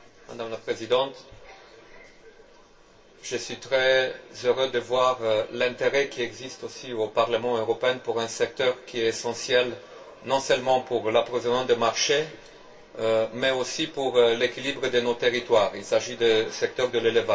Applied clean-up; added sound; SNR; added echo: none; none; none; reverberation time 0.2 s.